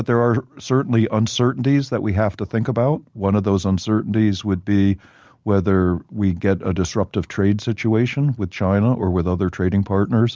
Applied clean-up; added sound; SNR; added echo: none; none; none; none.